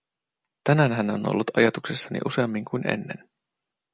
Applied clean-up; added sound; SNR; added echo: none; none; none; none.